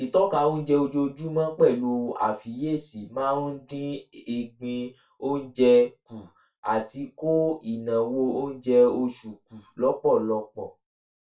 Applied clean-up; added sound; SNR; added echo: none; none; none; reverberation time 0.2 s.